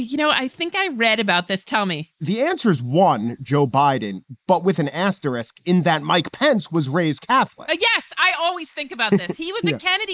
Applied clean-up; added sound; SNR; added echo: neural mask model Resemble Enhance denoiser.